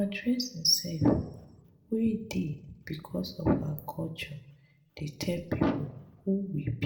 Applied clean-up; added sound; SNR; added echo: none; none; none; reverberation time 0.5 s.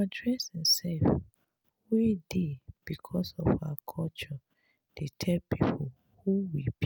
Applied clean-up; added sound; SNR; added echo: none; none; none; none.